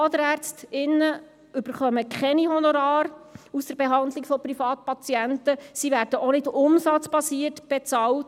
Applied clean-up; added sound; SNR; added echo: none; none; none; none.